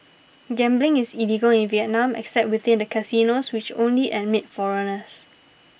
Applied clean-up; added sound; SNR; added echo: none; none; none; none.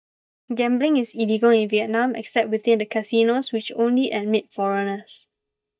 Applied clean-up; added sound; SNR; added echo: neural mask model DeepFilterNet 3.